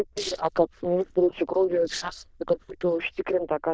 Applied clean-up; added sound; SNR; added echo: neural diffusion model UNIVERSE++.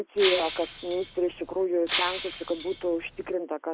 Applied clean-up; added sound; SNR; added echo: none; Shatter; -1 dB; none.